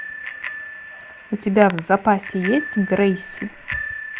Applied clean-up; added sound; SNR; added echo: none; Bicycle bell; 10 dB; none.